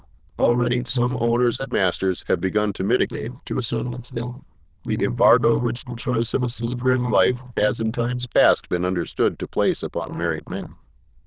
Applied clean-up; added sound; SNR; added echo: neural diffusion model UNIVERSE++.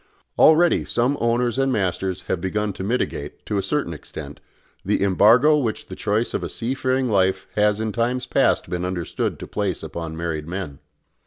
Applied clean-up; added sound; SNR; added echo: none; none; none; none.